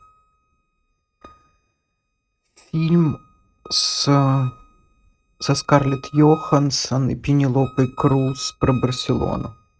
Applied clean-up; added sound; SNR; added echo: neural mask model RNNoise.